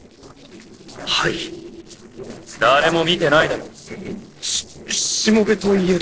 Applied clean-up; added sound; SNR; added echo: neural separator model SepFormer DNS4.